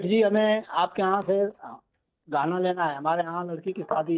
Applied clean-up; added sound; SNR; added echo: neural mask model DeepFilterNet 3.